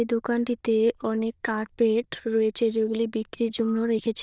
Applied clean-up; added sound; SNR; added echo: neural diffusion model UNIVERSE++.